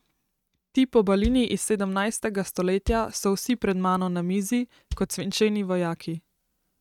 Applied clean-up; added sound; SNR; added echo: neural mask model RNNoise.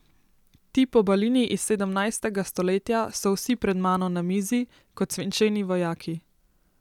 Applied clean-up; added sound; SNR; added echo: none; none; none; none.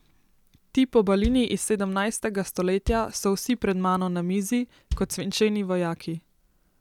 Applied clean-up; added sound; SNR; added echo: none; Bass drum; 11 dB; none.